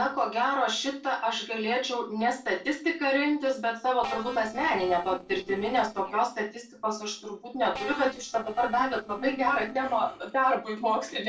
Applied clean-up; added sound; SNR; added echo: neural separator model SepFormer DNS4.